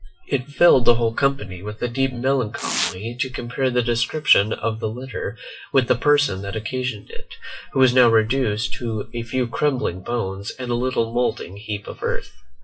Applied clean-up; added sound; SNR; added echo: classical method WPE with log-MMSE.